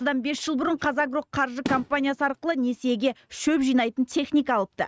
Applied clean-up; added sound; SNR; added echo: neural mask model RNNoise.